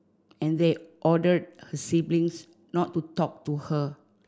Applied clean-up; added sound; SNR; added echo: none; none; none; none.